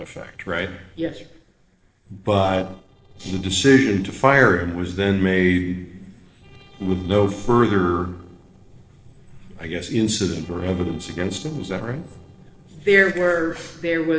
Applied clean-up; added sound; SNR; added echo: neural separator model SepFormer DNS4.